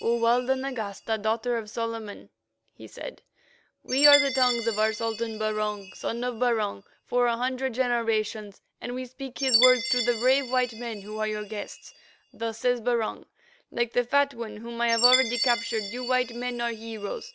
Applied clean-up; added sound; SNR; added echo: none; Chime; 6 dB; none.